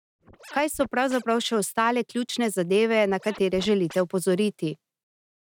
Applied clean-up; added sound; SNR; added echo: neural mask model RNNoise.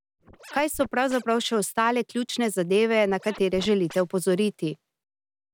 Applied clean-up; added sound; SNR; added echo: none; Scratching (performance technique); 20 dB; none.